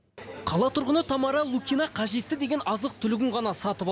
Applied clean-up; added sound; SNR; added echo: none; none; none; none.